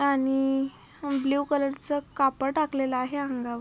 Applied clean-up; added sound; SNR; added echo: none; none; none; none.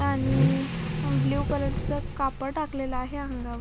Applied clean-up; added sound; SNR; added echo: none; Accelerating, revving, vroom / Vehicle; -2 dB; none.